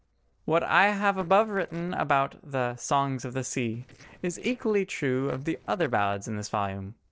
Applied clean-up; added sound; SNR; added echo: neural separator model SepFormer DNS4.